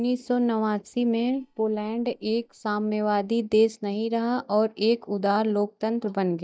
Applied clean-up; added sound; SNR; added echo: neural mask model DeepFilterNet 3.